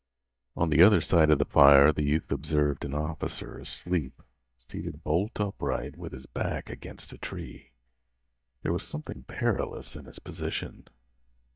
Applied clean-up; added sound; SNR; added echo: neural mask model DeepFilterNet 3.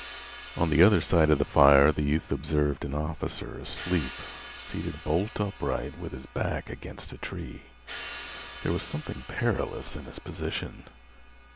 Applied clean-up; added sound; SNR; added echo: none; Crash cymbal; 18 dB; none.